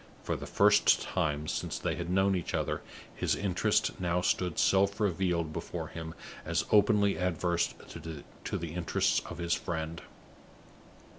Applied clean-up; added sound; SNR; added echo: none; none; none; none.